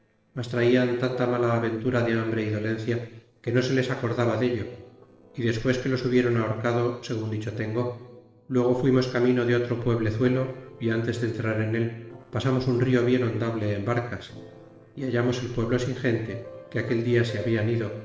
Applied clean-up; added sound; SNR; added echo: neural separator model SepFormer DNS4.